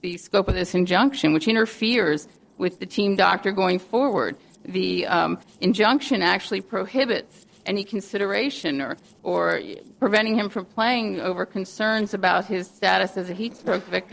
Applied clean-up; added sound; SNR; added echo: neural separator model SepFormer DNS4.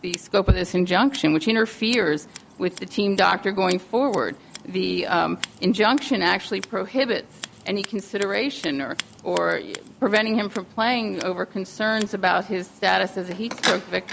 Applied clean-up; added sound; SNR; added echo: none; Scissors; 15 dB; none.